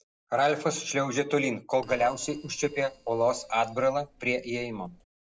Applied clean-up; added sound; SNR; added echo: neural separator model SepFormer DNS4.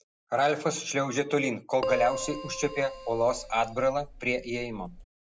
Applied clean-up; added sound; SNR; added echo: none; Keyboard (musical); 8 dB; none.